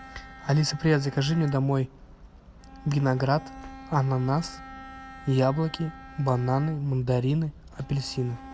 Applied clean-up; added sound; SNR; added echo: none; Bowed string instrument; 19 dB; none.